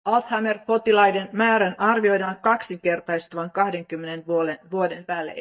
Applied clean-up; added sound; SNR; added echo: neural mask model DeepFilterNet 3.